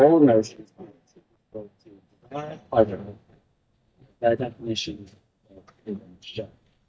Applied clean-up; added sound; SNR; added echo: neural mask model DeepFilterNet 3.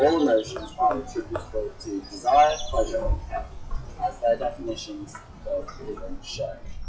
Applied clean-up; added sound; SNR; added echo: classical method WPE with log-MMSE.